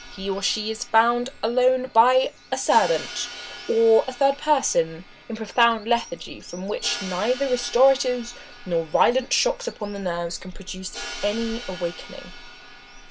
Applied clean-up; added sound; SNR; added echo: none; Bird vocalization, bird call, bird song + Crash cymbal; 15 dB; none.